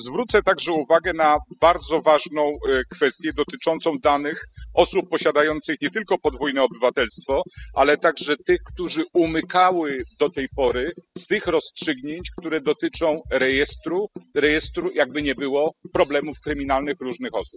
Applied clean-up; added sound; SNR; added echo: classical method spectral subtraction.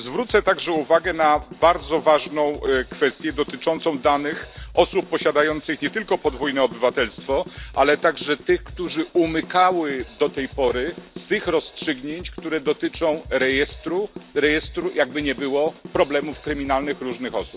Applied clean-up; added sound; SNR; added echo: none; Drum kit; 17 dB; none.